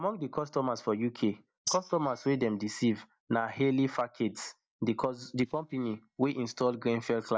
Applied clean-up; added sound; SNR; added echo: neural mask model DeepFilterNet 3.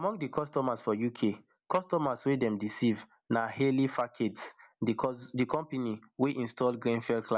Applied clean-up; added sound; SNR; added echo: none; none; none; none.